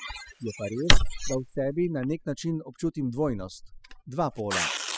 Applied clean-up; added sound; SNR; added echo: classical method spectral subtraction.